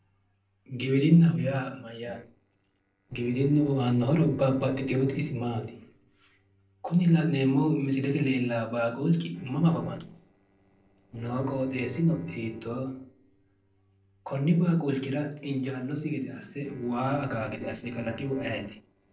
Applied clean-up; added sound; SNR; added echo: neural separator model SepFormer DNS4.